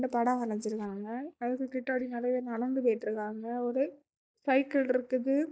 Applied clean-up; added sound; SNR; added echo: neural mask model DeepFilterNet 3.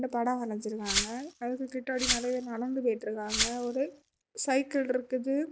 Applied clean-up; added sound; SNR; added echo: none; Glass; 3 dB; none.